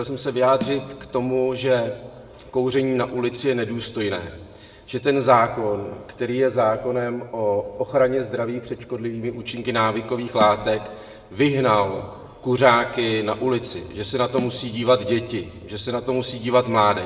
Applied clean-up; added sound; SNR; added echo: none; Snare drum; 17 dB; reverberation time 1.1 s.